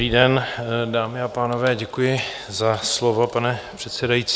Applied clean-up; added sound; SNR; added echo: none; none; none; none.